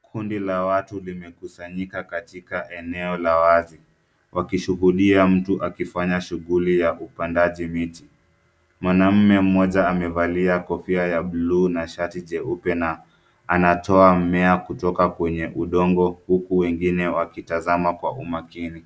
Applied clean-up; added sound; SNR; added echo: none; none; none; none.